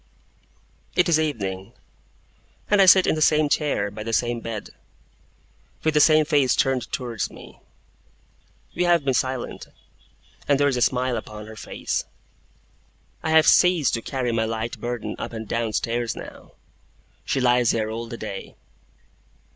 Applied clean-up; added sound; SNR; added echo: none; none; none; none.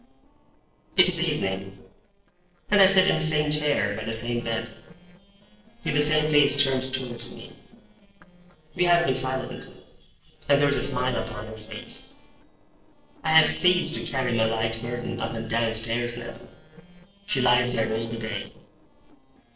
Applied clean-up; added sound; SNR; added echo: neural separator model SepFormer DNS4.